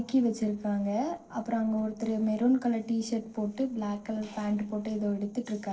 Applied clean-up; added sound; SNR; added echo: neural separator model SepFormer DNS4.